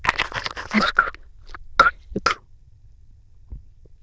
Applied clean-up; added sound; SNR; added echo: neural diffusion model UNIVERSE++.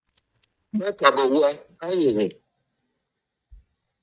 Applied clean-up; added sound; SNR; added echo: neural mask model DeepFilterNet 3.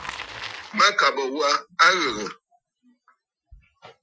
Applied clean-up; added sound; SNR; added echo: classical method Wiener filter.